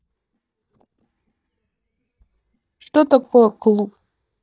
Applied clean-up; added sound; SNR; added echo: neural mask model DeepFilterNet 3.